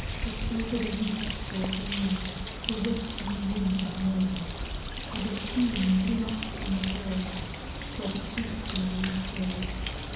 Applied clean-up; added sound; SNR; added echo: none; Bird; 3 dB; reverberation time 1.1 s.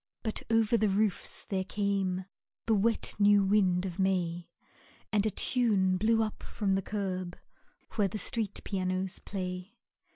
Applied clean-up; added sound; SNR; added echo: none; none; none; none.